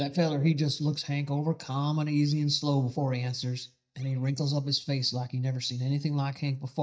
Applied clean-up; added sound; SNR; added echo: neural mask model DeepFilterNet 3.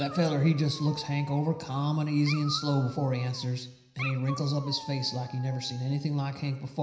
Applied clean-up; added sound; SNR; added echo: none; Dog; 16 dB; reverberation time 0.9 s.